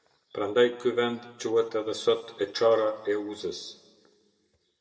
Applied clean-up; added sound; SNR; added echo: none; none; none; reverberation time 1.4 s.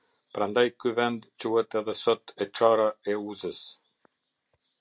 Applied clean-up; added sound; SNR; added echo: none; none; none; none.